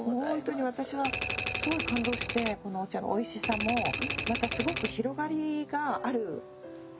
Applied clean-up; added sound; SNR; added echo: none; Typewriter; 2 dB; none.